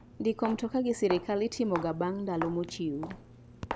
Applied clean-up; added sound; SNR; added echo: none; Walk, footsteps; 12 dB; none.